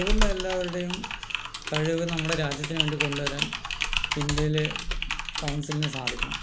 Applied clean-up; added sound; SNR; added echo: none; Typing; -1 dB; none.